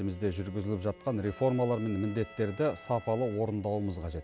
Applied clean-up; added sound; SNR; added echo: none; Bowed string instrument + Trumpet; 20 dB; none.